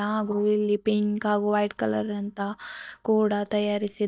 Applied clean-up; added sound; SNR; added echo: neural mask model DeepFilterNet 3.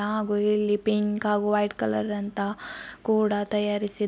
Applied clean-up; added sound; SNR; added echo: none; none; none; none.